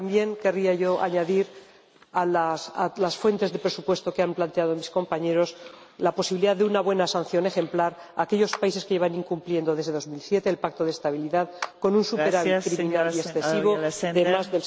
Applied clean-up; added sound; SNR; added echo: none; Clapping; 17 dB; none.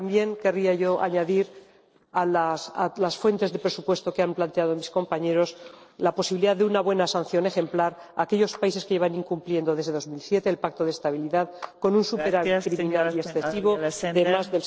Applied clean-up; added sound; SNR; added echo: neural separator model SepFormer DNS4.